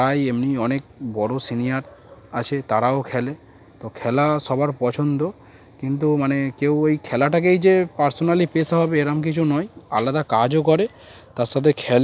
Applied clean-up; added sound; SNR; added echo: none; none; none; none.